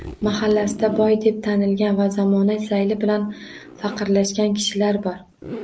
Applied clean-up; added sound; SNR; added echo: none; Zipper (clothing); 16 dB; none.